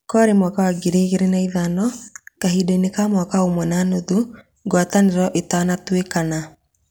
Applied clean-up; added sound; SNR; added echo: none; none; none; none.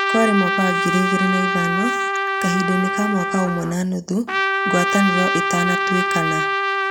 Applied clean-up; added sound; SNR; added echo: none; Trumpet; -1 dB; none.